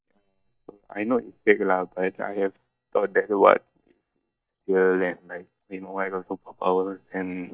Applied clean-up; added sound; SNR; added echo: neural mask model DeepFilterNet 3.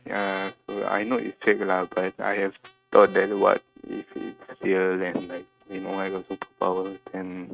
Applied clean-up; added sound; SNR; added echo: neural mask model RNNoise.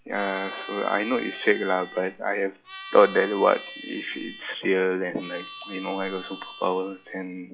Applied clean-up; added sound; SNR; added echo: classical method log-MMSE.